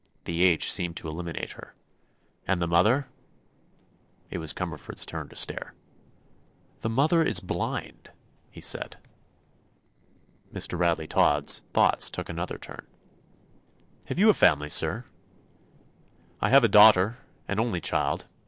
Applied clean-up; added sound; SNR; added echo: neural separator model SepFormer DNS4.